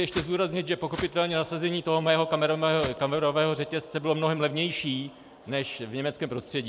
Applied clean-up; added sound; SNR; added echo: none; Walk, footsteps; 12 dB; none.